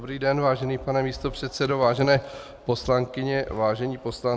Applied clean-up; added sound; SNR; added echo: none; none; none; none.